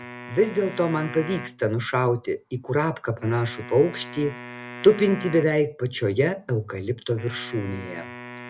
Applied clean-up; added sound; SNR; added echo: none; Wind instrument, woodwind instrument; 15 dB; none.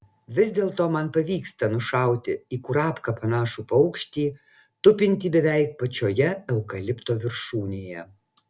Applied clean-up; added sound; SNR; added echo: none; none; none; none.